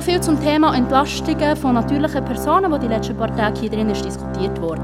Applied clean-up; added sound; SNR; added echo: none; Organ; 5 dB; none.